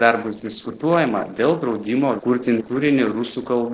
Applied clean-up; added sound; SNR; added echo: neural separator model SepFormer DNS4.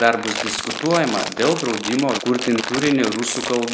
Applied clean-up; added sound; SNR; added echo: none; Crumpling, crinkling; 7 dB; none.